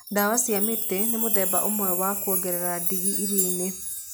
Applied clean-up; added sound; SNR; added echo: none; Chime; -1 dB; none.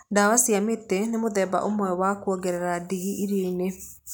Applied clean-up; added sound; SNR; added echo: none; none; none; none.